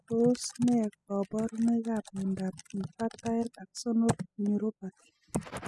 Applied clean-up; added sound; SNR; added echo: classical method spectral subtraction.